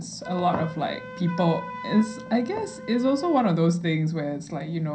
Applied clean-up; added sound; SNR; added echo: none; Wind instrument, woodwind instrument; 15 dB; reverberation time 0.3 s.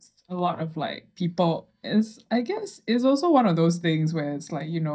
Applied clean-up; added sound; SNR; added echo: neural mask model DeepFilterNet 3.